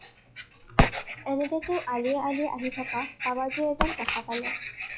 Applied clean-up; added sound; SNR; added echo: classical method log-MMSE.